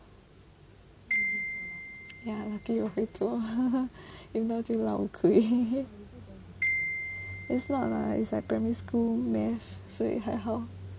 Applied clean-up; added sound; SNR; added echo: none; Marimba, xylophone; 7 dB; none.